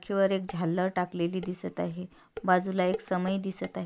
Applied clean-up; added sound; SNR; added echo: none; Dishes, pots, and pans; 17 dB; none.